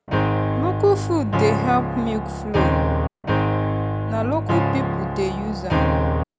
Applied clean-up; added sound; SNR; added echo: none; Piano; -4 dB; none.